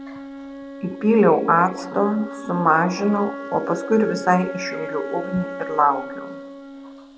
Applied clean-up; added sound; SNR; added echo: none; Wind instrument, woodwind instrument; 12 dB; none.